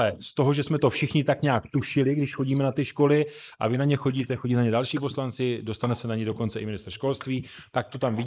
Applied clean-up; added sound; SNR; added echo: neural mask model Resemble Enhance denoiser.